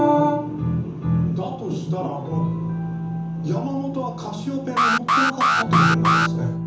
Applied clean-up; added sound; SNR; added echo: none; Alarm; -3 dB; reverberation time 0.7 s.